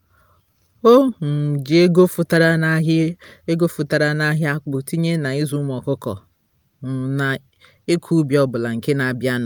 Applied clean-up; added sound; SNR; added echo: none; none; none; none.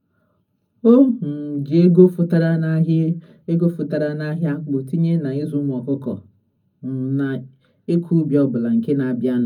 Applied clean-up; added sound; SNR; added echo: none; none; none; reverberation time 0.4 s.